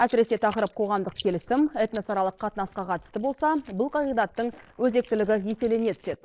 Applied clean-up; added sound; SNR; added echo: neural mask model Resemble Enhance denoiser.